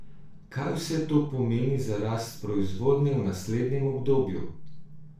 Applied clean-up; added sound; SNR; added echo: none; none; none; reverberation time 0.4 s.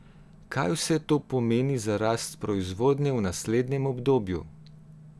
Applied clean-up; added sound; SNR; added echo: none; none; none; none.